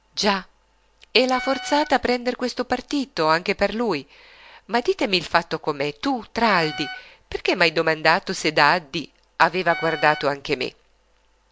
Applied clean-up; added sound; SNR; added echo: none; Wind instrument, woodwind instrument; 12 dB; none.